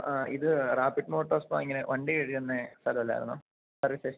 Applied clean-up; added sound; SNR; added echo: none; none; none; none.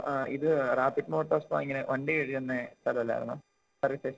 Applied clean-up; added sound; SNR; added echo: neural separator model SepFormer DNS4.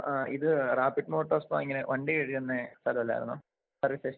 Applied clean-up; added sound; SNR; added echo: neural mask model Resemble Enhance denoiser.